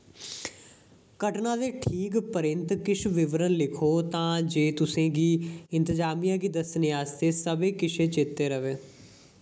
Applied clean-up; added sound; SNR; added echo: none; none; none; none.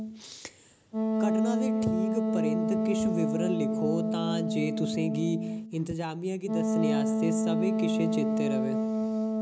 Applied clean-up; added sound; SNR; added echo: none; Wind instrument, woodwind instrument; -5 dB; none.